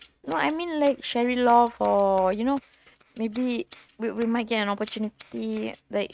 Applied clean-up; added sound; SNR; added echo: neural mask model RNNoise.